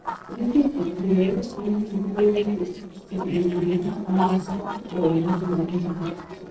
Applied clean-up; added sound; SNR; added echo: neural separator model SepFormer DNS4.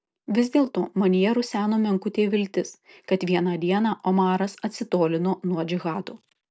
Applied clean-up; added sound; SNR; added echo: none; none; none; none.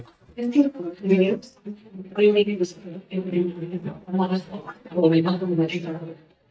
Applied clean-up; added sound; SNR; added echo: neural mask model DeepFilterNet 3.